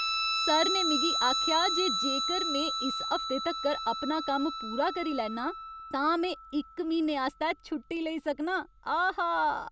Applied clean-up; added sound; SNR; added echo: none; Guitar; 3 dB; none.